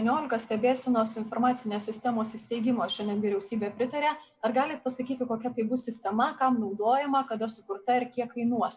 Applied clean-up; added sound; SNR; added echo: none; none; none; none.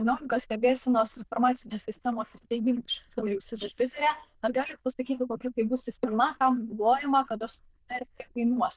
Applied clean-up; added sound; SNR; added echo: neural diffusion model UNIVERSE++.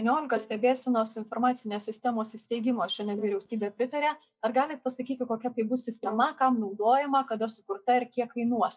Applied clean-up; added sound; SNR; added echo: neural mask model DeepFilterNet 3.